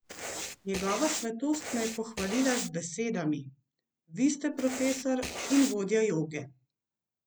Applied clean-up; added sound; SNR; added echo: none; Writing; 7 dB; none.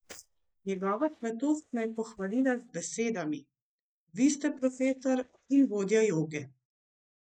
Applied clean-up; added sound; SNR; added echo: neural mask model DeepFilterNet 3.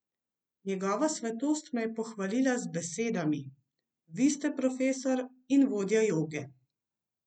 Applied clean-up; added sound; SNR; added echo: none; none; none; none.